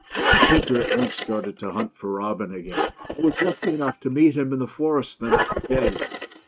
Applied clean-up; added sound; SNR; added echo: neural mask model RNNoise.